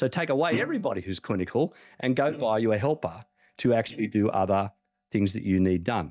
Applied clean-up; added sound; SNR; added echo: neural mask model DeepFilterNet 3.